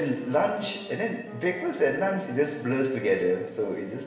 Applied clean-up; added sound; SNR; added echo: none; Wind instrument, woodwind instrument; 17 dB; reverberation time 0.9 s.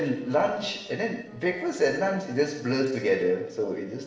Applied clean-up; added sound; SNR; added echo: neural separator model SepFormer DNS4.